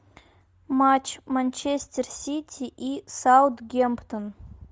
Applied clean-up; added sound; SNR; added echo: none; none; none; none.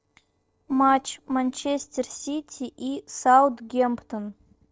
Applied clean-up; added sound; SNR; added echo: neural separator model SepFormer DNS4.